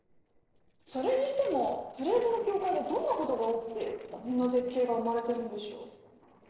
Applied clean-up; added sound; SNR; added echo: neural separator model SepFormer DNS4.